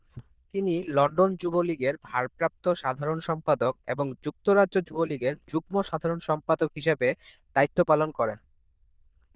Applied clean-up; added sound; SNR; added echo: neural diffusion model UNIVERSE++.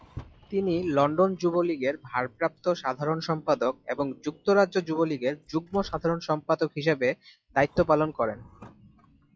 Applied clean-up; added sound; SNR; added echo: classical method log-MMSE.